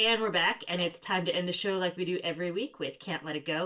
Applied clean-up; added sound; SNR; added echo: neural separator model SepFormer DNS4.